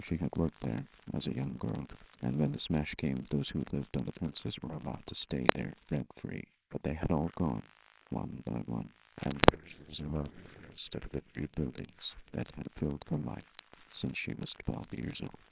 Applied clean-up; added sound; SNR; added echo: neural separator model SepFormer WHAMR!.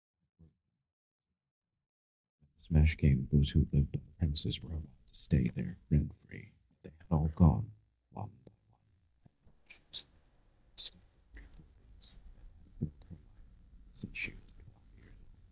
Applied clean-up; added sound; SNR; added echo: neural mask model DeepFilterNet 3.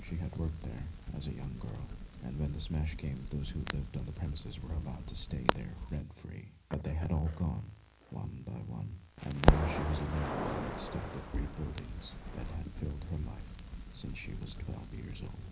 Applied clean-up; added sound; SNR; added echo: none; Crackle; 0 dB; reverberation time 0.4 s.